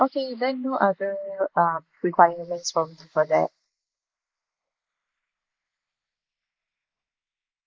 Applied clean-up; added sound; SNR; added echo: neural mask model Resemble Enhance denoiser.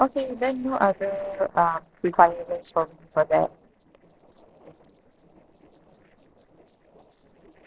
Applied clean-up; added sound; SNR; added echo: neural separator model SepFormer DNS4.